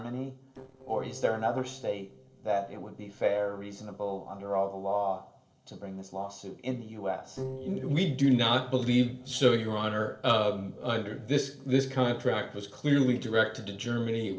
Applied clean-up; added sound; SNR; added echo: neural separator model SepFormer DNS4.